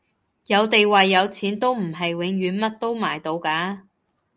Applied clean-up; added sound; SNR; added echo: none; none; none; none.